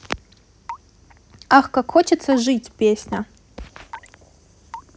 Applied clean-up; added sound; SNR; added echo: none; Raindrop / Drip / Water tap, faucet; 19 dB; none.